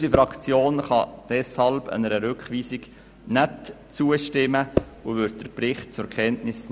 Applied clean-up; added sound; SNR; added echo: none; Percussion; 2 dB; none.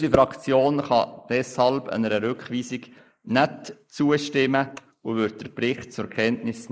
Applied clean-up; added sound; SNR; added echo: neural mask model Resemble Enhance denoiser.